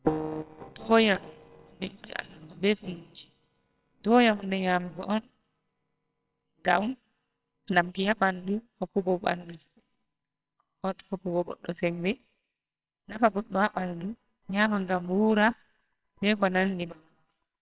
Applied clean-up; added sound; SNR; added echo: neural separator model SepFormer WHAMR!.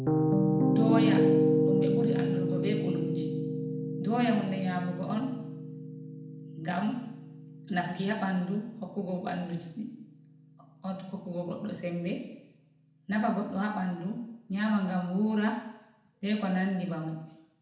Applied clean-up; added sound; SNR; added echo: none; Piano; -1 dB; reverberation time 0.8 s.